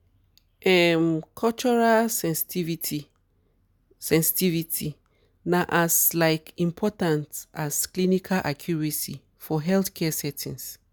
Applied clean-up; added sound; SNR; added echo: none; none; none; none.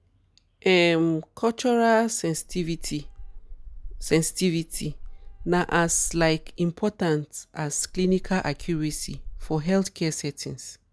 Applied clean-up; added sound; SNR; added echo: none; Meow; 13 dB; none.